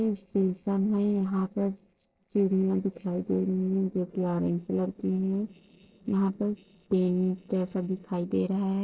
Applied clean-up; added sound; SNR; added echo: neural separator model SepFormer DNS4.